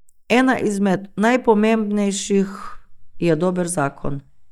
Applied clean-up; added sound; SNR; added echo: neural mask model DeepFilterNet 3.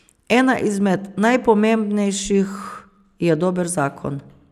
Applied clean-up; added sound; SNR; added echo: none; none; none; none.